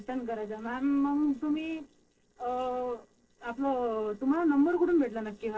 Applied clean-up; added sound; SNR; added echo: neural separator model SepFormer DNS4.